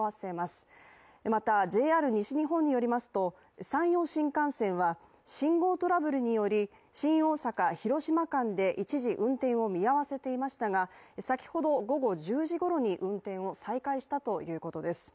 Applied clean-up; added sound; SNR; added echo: none; none; none; none.